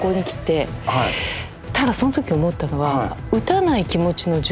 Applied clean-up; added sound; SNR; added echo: none; none; none; none.